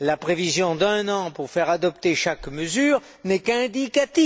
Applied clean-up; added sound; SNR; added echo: none; none; none; none.